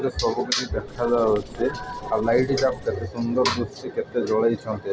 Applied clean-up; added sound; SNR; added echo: none; Writing; 17 dB; none.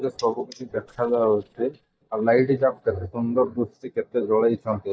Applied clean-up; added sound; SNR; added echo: neural mask model DeepFilterNet 3.